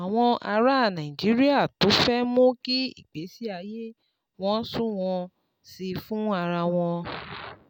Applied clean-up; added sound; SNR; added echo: none; none; none; none.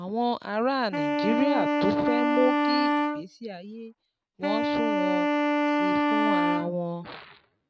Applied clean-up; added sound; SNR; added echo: neural mask model RNNoise.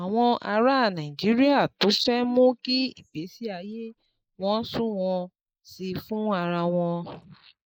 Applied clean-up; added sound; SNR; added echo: neural mask model Resemble Enhance denoiser.